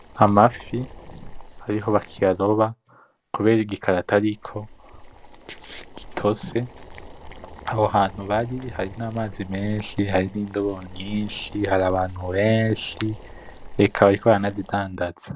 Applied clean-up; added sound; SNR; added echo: none; Boiling; 17 dB; none.